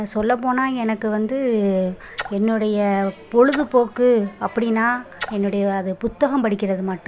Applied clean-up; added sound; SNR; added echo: none; Splash, splatter; 16 dB; none.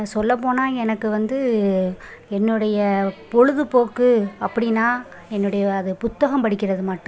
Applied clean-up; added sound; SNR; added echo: none; none; none; none.